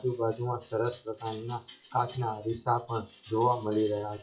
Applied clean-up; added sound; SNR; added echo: classical method WPE with log-MMSE.